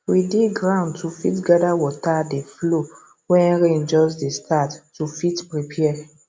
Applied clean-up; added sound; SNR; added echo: none; none; none; none.